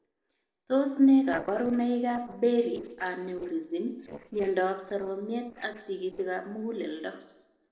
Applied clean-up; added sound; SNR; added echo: neural separator model SepFormer DNS4.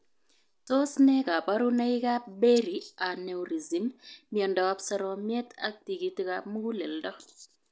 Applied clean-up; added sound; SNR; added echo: none; none; none; none.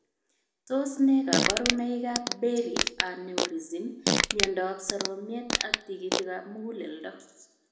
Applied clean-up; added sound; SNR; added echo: none; Fart; -1 dB; reverberation time 0.7 s.